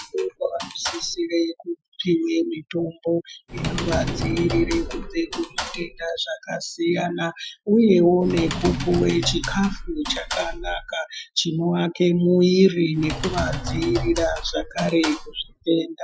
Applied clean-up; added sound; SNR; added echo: classical method Wiener filter.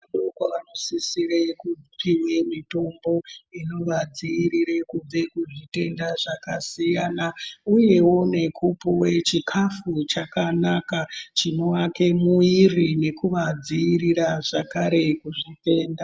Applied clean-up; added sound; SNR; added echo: none; none; none; none.